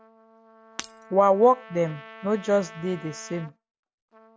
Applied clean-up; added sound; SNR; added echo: none; Trumpet + Shatter; 19 dB; none.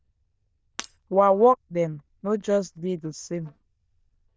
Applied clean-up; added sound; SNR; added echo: neural diffusion model UNIVERSE++.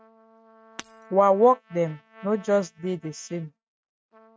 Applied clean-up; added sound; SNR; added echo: neural mask model RNNoise.